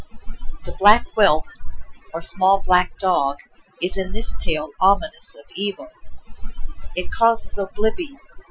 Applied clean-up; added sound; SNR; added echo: classical method Wiener filter.